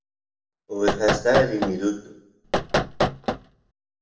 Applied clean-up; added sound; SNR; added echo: none; Knock; -1 dB; reverberation time 0.6 s.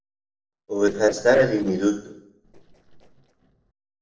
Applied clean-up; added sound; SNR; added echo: neural separator model SepFormer DNS4.